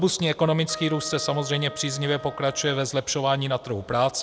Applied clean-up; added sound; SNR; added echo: none; Trumpet; 16 dB; none.